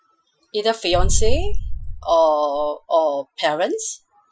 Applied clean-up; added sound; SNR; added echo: classical method Wiener filter.